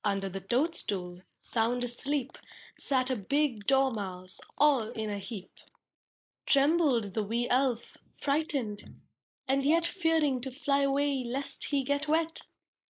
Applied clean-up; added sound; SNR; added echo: neural mask model Resemble Enhance denoiser.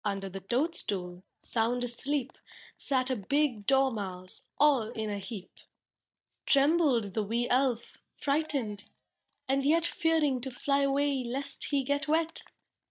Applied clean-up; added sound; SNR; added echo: neural mask model DeepFilterNet 3.